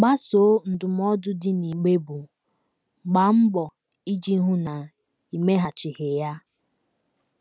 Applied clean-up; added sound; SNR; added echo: none; none; none; none.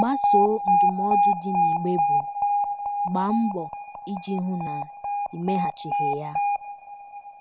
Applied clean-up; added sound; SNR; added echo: none; Alarm; -5 dB; none.